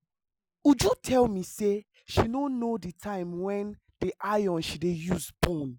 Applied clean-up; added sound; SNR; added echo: none; none; none; none.